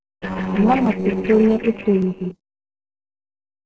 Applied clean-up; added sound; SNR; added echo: neural separator model SepFormer DNS4.